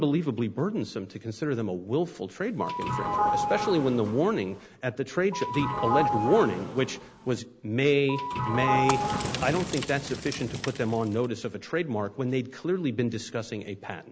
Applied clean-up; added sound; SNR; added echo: none; Sliding door / Doorbell + Fire; 2 dB; none.